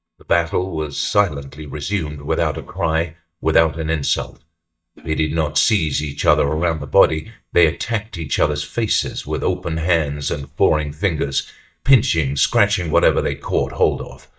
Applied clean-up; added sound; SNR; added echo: neural mask model DeepFilterNet 3.